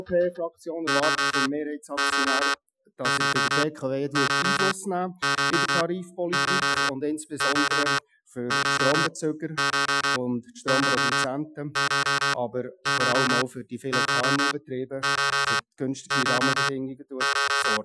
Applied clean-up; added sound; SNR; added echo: classical method Wiener filter.